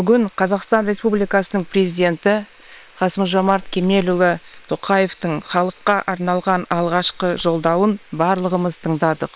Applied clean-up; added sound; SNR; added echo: neural separator model SepFormer WHAM!.